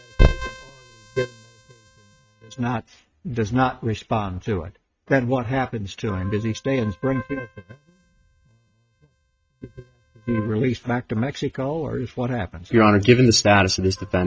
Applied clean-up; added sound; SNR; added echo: neural mask model RNNoise.